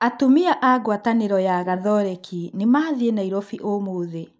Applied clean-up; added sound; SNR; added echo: neural mask model Resemble Enhance denoiser.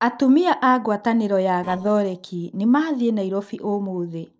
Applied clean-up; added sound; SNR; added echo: neural separator model SepFormer DNS4.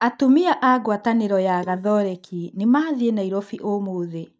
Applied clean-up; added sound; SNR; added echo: neural mask model DeepFilterNet 3.